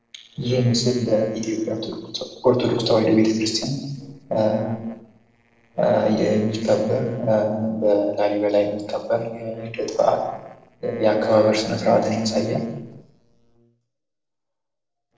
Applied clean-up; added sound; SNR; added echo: neural separator model SepFormer DNS4.